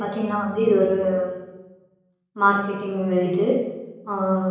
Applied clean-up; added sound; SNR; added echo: none; none; none; reverberation time 1.0 s.